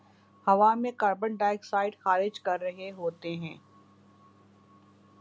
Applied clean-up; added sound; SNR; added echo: none; none; none; none.